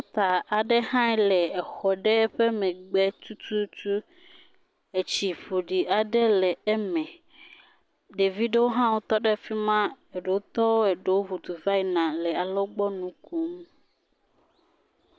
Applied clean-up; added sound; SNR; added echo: none; none; none; none.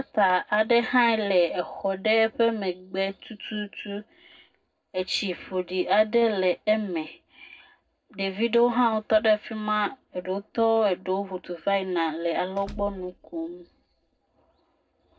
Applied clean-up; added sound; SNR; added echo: neural separator model SepFormer DNS4.